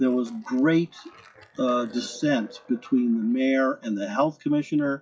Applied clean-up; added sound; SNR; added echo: classical method WPE with log-MMSE.